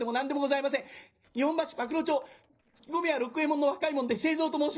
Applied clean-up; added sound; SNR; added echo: neural separator model SepFormer DNS4.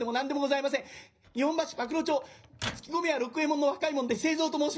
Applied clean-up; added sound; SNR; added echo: none; Microwave oven; 15 dB; reverberation time 0.5 s.